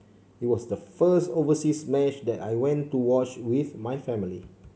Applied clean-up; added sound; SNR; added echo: none; none; none; none.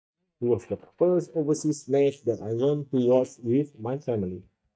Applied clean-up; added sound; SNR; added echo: neural mask model DeepFilterNet 3.